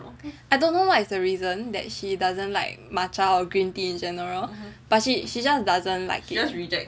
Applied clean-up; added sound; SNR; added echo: none; none; none; none.